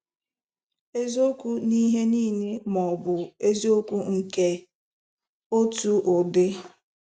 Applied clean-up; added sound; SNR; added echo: none; none; none; none.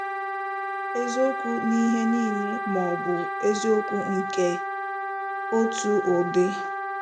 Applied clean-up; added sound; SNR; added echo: none; Wind instrument, woodwind instrument; 4 dB; none.